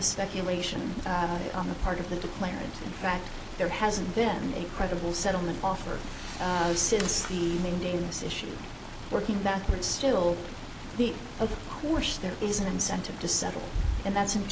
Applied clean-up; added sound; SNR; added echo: none; Stream; 13 dB; none.